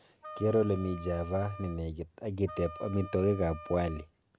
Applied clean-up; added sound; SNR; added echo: none; Wind instrument, woodwind instrument; 15 dB; none.